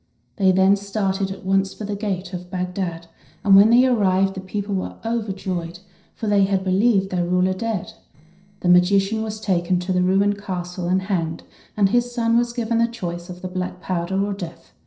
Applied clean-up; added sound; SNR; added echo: neural separator model SepFormer DNS4.